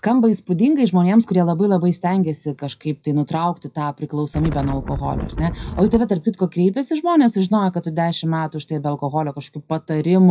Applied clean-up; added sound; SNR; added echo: classical method WPE with log-MMSE.